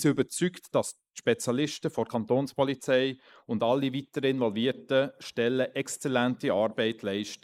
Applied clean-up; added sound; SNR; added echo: neural mask model Resemble Enhance denoiser.